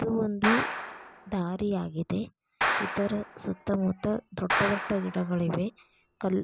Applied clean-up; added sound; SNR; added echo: none; Clapping; 4 dB; none.